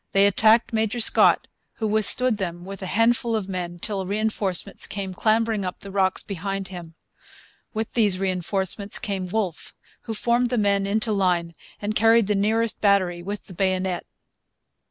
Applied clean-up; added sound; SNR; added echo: none; none; none; none.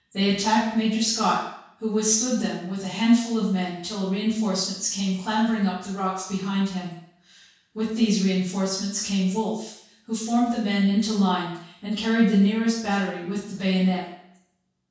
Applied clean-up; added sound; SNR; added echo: none; none; none; reverberation time 0.6 s.